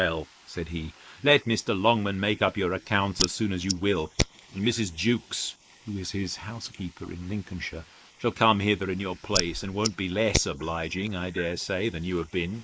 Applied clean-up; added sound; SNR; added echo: neural mask model Resemble Enhance denoiser.